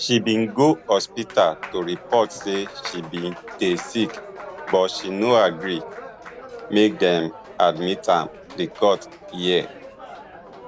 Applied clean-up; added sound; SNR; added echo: none; Applause; 15 dB; none.